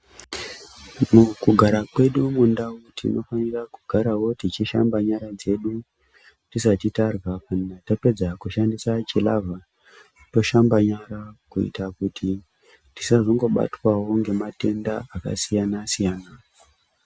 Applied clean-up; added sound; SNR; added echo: none; none; none; none.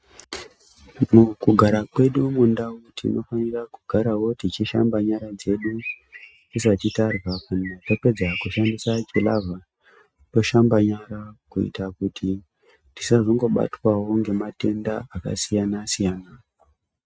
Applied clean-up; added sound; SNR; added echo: neural mask model RNNoise.